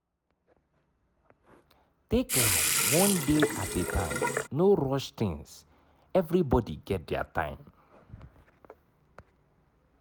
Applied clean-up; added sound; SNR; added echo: none; Sink (filling or washing) / Water tap, faucet; -3 dB; none.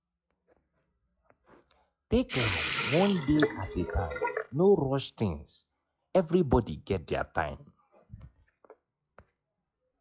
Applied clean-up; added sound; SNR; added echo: classical method log-MMSE.